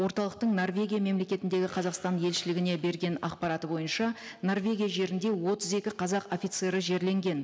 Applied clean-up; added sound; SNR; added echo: none; none; none; none.